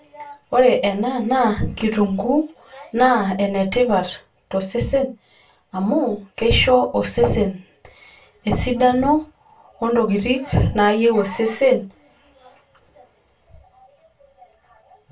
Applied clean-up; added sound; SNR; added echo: none; none; none; reverberation time 0.2 s.